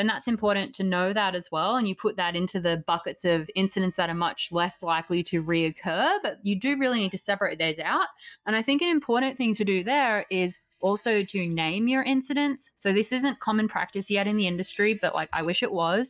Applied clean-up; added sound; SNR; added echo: neural mask model DeepFilterNet 3.